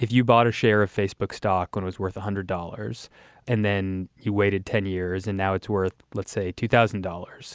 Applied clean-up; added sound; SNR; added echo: none; none; none; none.